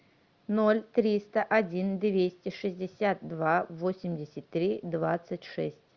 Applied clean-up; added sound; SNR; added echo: none; none; none; none.